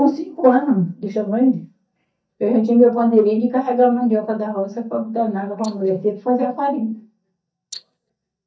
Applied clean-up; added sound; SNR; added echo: neural mask model DeepFilterNet 3.